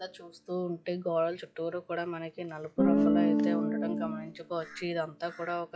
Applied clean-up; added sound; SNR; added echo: classical method log-MMSE.